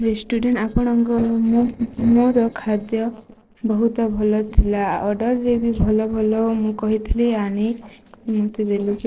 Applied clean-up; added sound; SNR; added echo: neural separator model SepFormer DNS4.